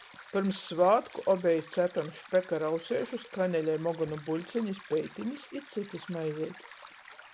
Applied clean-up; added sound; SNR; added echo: none; Stream; 16 dB; none.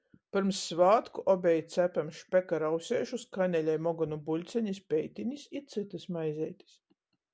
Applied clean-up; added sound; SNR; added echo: none; none; none; none.